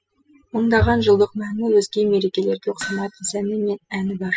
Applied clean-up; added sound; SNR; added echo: classical method spectral subtraction.